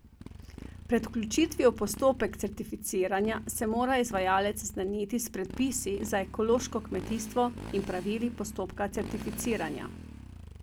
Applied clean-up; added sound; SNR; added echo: none; Motorcycle; 13 dB; none.